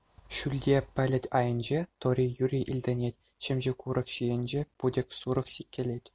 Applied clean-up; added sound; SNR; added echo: none; none; none; none.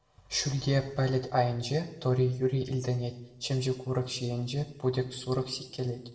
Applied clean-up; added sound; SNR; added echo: none; none; none; reverberation time 0.7 s.